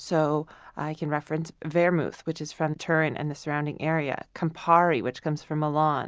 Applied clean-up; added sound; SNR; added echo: none; none; none; none.